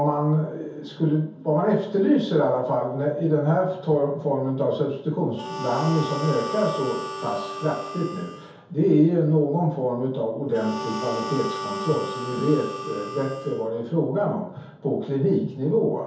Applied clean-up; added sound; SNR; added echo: none; Harmonica; 9 dB; reverberation time 0.6 s.